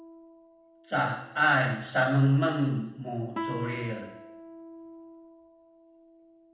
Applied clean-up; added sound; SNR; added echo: none; Guitar; 15 dB; reverberation time 0.8 s.